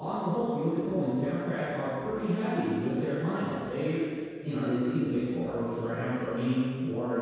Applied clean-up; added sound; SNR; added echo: none; none; none; reverberation time 2.0 s.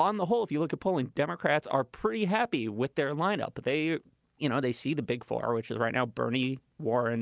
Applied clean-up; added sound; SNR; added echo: none; none; none; none.